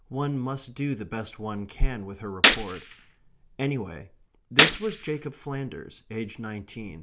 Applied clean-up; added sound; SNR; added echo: none; Gunshot, gunfire; -4 dB; none.